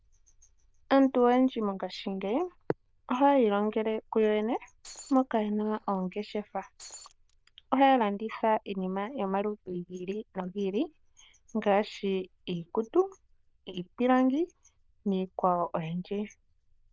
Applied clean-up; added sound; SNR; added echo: neural diffusion model UNIVERSE++.